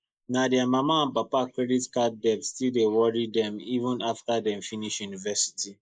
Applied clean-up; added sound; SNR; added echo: neural mask model Resemble Enhance denoiser.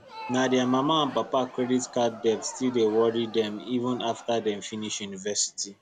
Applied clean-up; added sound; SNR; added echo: none; Crowd; 17 dB; none.